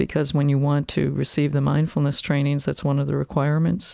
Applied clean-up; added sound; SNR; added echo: none; none; none; none.